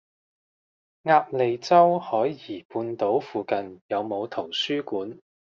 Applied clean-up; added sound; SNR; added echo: none; none; none; none.